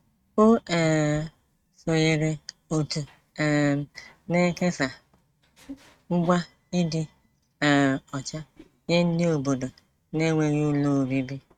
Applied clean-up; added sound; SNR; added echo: neural mask model RNNoise.